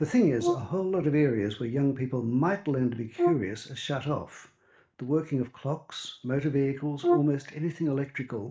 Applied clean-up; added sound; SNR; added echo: neural mask model DeepFilterNet 3.